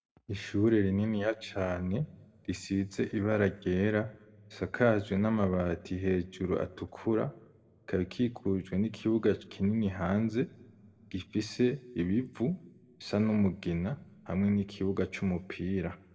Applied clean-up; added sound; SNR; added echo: none; none; none; reverberation time 1.0 s.